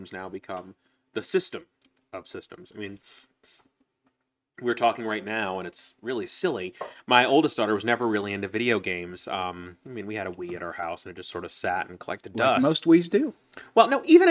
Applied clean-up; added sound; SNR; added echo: neural mask model RNNoise.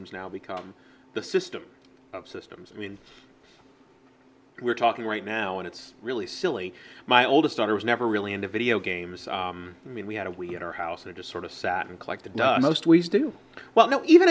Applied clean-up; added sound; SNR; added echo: none; none; none; none.